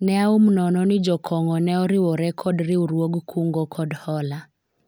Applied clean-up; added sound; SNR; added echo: none; none; none; none.